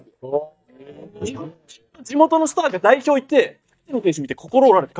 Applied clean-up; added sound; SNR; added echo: neural mask model DeepFilterNet 3.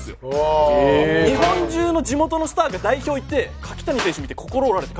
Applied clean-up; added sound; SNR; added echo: none; Clapping; 10 dB; none.